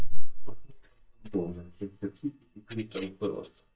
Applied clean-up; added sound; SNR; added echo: neural mask model DeepFilterNet 3.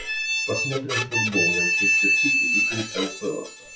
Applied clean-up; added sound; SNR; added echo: classical method WPE with log-MMSE.